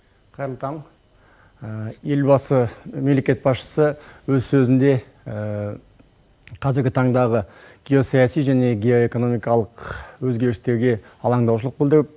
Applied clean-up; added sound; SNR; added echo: none; none; none; none.